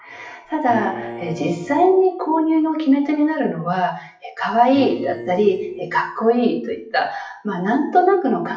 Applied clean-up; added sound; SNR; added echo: classical method WPE with log-MMSE.